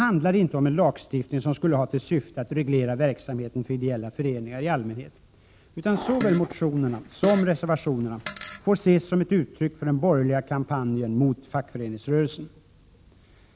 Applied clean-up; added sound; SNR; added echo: none; Fart; 12 dB; none.